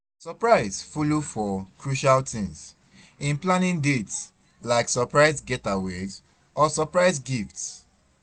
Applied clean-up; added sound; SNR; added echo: none; none; none; none.